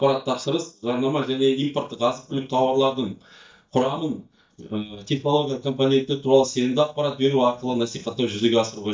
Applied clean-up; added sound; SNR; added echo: neural mask model DeepFilterNet 3.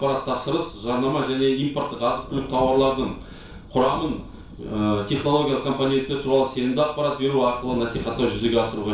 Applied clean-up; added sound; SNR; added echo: none; Thunder; 17 dB; reverberation time 0.3 s.